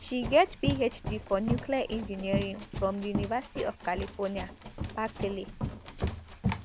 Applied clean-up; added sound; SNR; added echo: none; Run; 4 dB; none.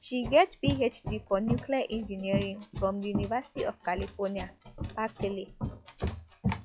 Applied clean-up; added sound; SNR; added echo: classical method log-MMSE.